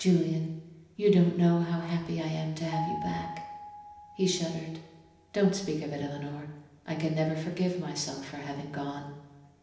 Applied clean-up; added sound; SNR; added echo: none; Piano; 12 dB; reverberation time 0.9 s.